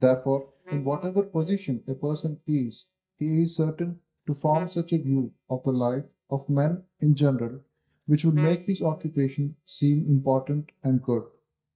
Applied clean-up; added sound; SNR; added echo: neural mask model DeepFilterNet 3.